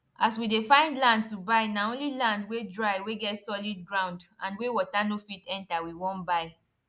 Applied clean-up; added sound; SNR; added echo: none; none; none; none.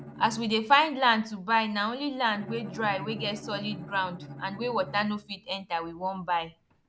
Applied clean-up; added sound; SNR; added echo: none; Bowed string instrument; 16 dB; none.